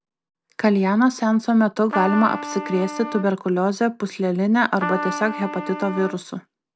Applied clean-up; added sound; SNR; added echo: none; Trumpet; 9 dB; none.